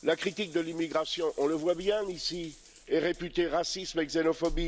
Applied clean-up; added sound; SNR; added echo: none; Drip / Trickle, dribble / Bathtub (filling or washing) / Water tap, faucet; 14 dB; none.